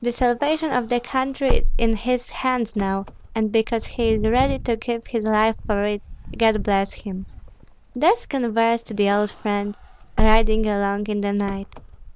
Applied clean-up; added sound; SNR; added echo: none; Wind / Car; 3 dB; none.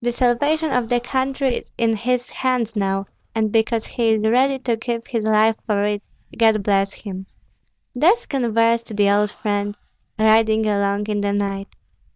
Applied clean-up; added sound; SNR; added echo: neural mask model DeepFilterNet 3.